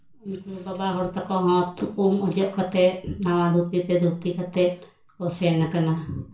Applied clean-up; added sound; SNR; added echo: none; none; none; reverberation time 0.3 s.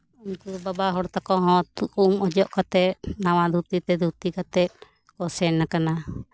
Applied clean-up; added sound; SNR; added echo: none; none; none; none.